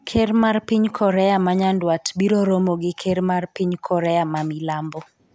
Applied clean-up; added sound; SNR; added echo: none; none; none; none.